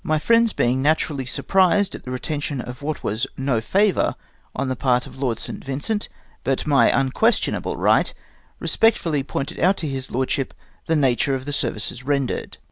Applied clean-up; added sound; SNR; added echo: none; none; none; none.